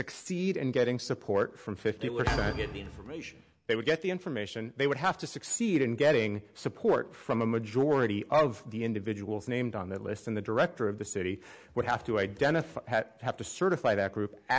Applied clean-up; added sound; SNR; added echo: none; Thump, thud; 8 dB; none.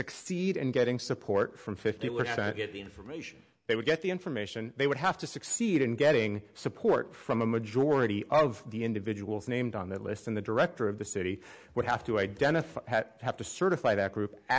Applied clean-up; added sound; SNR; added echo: none; none; none; none.